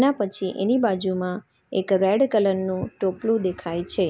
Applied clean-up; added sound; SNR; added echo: none; none; none; none.